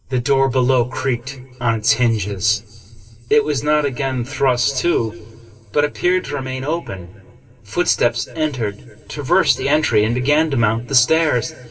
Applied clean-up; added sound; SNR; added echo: none; none; none; reverberation time 2.5 s.